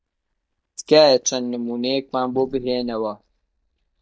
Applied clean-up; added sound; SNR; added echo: neural mask model DeepFilterNet 3.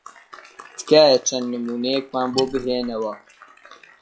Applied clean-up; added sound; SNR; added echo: classical method log-MMSE.